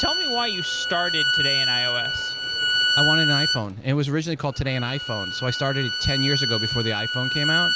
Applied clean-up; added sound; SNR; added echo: none; Bowed string instrument; -2 dB; none.